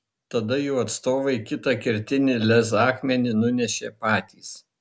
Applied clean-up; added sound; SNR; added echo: none; none; none; none.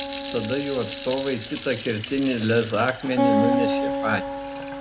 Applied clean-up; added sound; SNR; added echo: none; Fill (with liquid) / Sink (filling or washing) + Acoustic guitar; 1 dB; none.